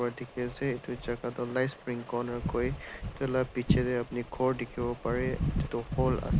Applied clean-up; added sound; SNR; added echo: none; none; none; none.